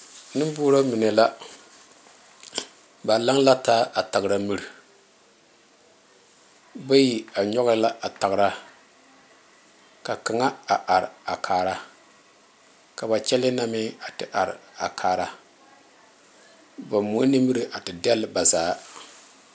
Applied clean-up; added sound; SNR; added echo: none; none; none; none.